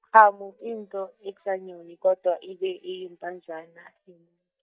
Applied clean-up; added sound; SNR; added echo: neural mask model DeepFilterNet 3.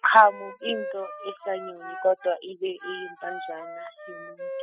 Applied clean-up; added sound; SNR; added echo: classical method spectral subtraction.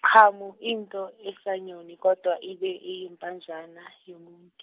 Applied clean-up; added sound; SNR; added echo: none; none; none; none.